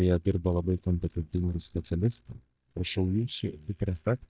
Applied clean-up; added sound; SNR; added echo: neural mask model DeepFilterNet 3.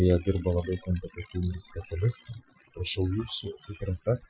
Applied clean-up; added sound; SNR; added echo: classical method Wiener filter.